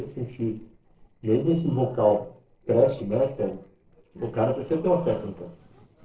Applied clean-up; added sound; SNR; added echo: neural separator model SepFormer DNS4.